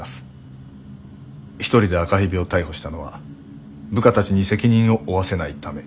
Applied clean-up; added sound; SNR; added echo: none; none; none; none.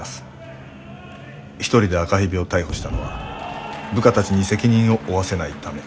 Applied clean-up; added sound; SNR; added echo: none; Applause / Cheering; 13 dB; none.